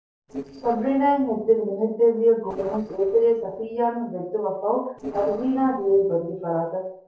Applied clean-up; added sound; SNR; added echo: neural separator model SepFormer DNS4.